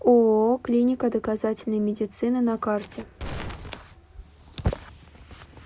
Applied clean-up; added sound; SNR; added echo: none; Glass; 12 dB; none.